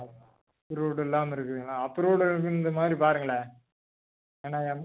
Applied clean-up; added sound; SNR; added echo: none; none; none; none.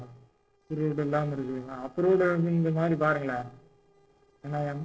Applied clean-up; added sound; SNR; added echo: neural separator model SepFormer DNS4.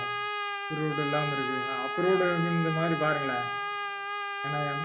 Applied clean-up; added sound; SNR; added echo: none; Trumpet; 2 dB; reverberation time 1.1 s.